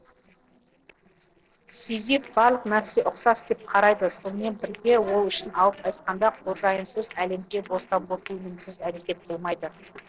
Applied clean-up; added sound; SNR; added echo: neural separator model SepFormer DNS4.